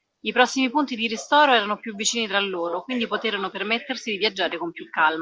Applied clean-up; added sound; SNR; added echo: none; none; none; none.